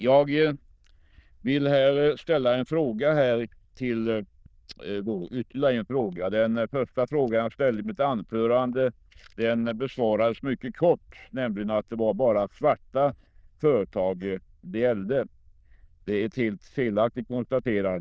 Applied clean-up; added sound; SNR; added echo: neural diffusion model UNIVERSE++.